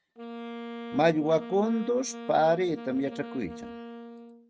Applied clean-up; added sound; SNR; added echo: neural mask model RNNoise.